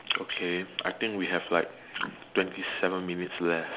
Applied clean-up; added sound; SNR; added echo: none; none; none; none.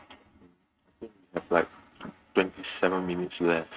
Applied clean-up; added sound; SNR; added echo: neural mask model RNNoise.